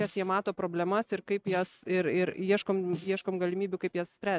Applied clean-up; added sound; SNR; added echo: neural mask model RNNoise.